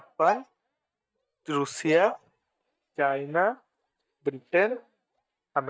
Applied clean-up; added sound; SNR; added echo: neural mask model DeepFilterNet 3.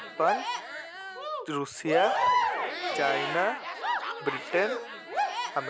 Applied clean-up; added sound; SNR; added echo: none; Crowd / Cheering; -1 dB; none.